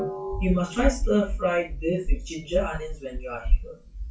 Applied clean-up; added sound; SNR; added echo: classical method WPE with log-MMSE.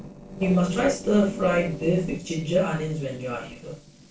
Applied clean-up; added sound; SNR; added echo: neural separator model SepFormer DNS4.